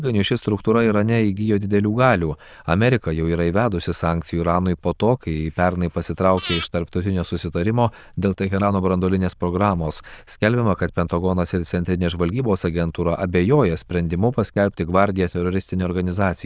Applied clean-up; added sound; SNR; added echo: neural diffusion model UNIVERSE++.